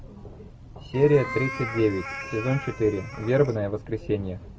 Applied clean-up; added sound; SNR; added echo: none; Meow; 13 dB; none.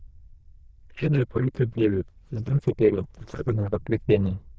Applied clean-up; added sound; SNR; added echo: neural diffusion model UNIVERSE++.